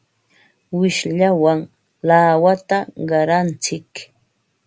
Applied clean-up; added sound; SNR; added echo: none; none; none; none.